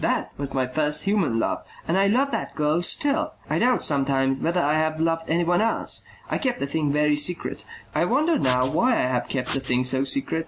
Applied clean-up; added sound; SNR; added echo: none; Writing; 6 dB; none.